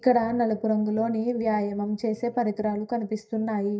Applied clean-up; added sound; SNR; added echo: neural mask model DeepFilterNet 3.